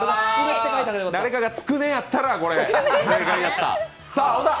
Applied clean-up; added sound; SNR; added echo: none; none; none; none.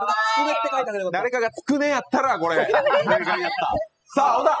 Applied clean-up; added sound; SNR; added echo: classical method spectral subtraction.